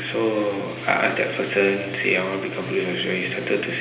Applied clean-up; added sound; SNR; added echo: none; none; none; reverberation time 0.8 s.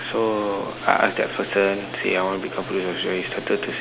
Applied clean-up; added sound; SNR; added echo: none; none; none; none.